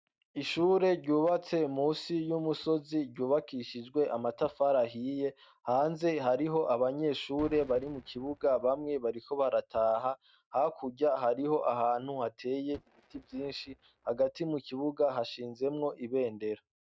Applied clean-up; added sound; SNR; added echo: neural mask model RNNoise.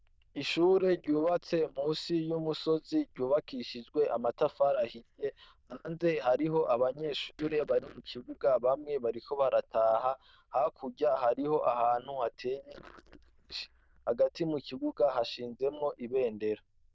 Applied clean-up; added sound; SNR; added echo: neural diffusion model UNIVERSE++.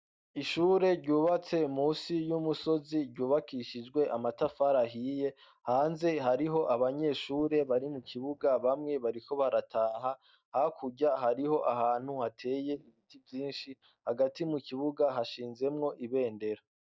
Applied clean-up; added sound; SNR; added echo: neural mask model DeepFilterNet 3.